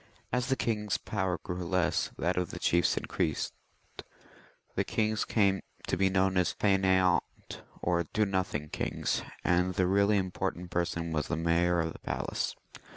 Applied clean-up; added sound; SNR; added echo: none; none; none; none.